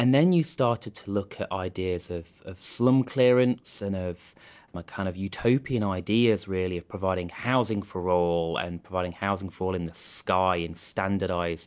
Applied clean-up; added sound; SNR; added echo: none; none; none; none.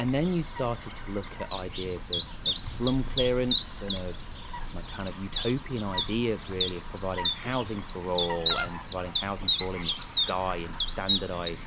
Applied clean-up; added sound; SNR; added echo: none; Chirp, tweet; -5 dB; none.